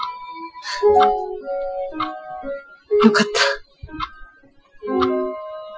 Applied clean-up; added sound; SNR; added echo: classical method Wiener filter.